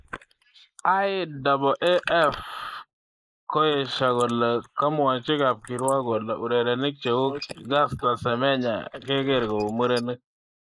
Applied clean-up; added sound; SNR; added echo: neural mask model Resemble Enhance denoiser.